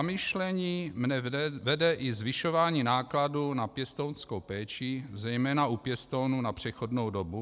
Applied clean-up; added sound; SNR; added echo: none; none; none; none.